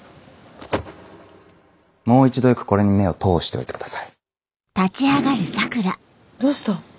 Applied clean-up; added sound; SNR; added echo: none; none; none; none.